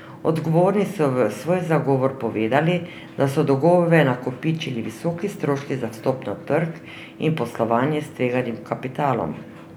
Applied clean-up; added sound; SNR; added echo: none; none; none; none.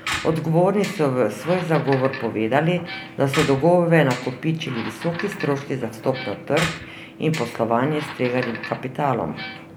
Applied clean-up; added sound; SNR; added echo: none; Squeak; 12 dB; none.